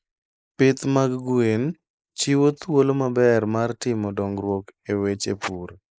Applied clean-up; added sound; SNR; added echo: neural mask model Resemble Enhance denoiser.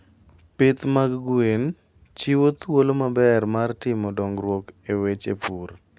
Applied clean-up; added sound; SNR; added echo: none; none; none; none.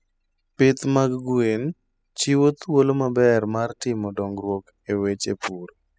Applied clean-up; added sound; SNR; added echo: classical method spectral subtraction.